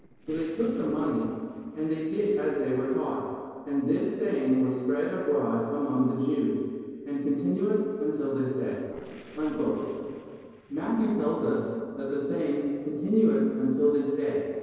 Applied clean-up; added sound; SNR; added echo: neural separator model SepFormer DNS4.